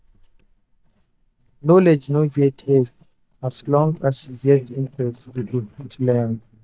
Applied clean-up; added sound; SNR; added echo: neural mask model DeepFilterNet 3.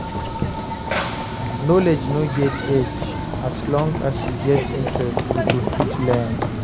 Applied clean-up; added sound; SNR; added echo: none; Run / Train; 1 dB; none.